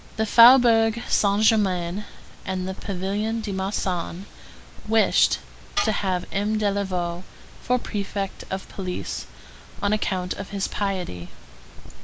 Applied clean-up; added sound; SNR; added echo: none; Tools; 14 dB; none.